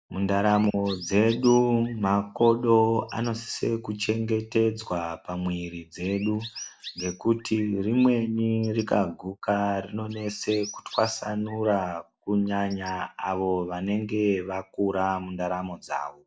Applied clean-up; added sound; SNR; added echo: neural mask model Resemble Enhance denoiser.